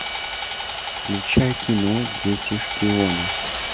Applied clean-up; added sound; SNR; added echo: none; Sawing; 3 dB; none.